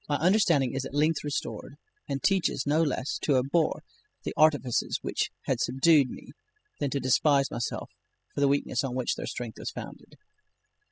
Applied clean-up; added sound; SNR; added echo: classical method spectral subtraction.